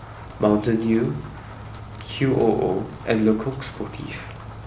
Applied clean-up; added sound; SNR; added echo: none; Rain; 14 dB; none.